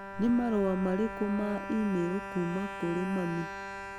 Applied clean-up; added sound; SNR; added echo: none; Bowed string instrument; 9 dB; none.